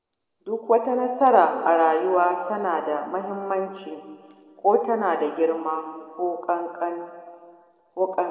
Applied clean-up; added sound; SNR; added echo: none; none; none; reverberation time 2.0 s.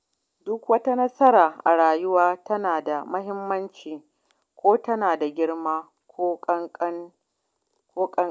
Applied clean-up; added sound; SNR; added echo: none; none; none; none.